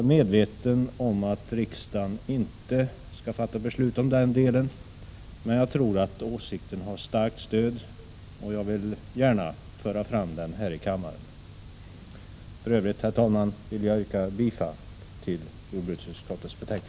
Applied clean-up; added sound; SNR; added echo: none; none; none; none.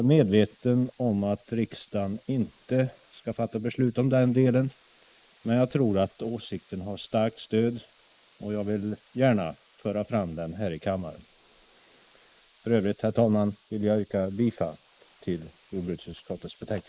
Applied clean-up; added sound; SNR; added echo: neural mask model Resemble Enhance denoiser.